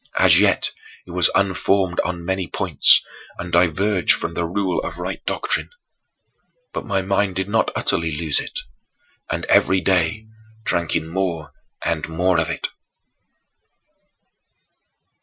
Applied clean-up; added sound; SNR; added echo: classical method Wiener filter.